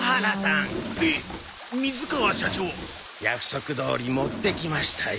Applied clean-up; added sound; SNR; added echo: none; Drawer open or close; 8 dB; none.